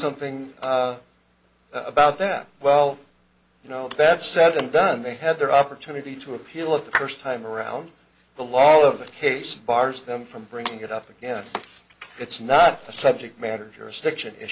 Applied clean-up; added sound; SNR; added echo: none; none; none; none.